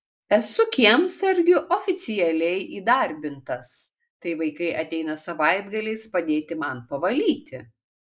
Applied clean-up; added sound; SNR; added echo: neural mask model Resemble Enhance denoiser.